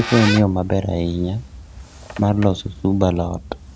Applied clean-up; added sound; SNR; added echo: none; Squeak; 12 dB; none.